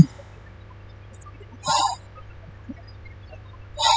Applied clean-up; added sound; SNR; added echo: classical method spectral subtraction.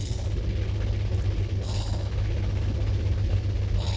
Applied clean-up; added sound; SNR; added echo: neural separator model SepFormer DNS4.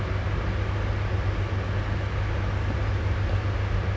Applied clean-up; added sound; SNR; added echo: none; none; none; none.